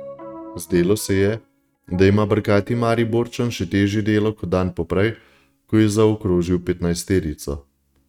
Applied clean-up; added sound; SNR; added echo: neural mask model RNNoise.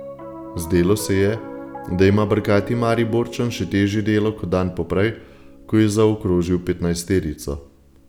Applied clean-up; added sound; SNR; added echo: none; Piano; 17 dB; none.